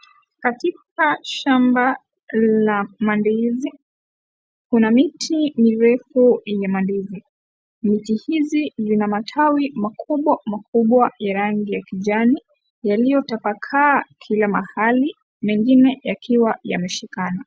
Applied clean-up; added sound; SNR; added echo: none; none; none; none.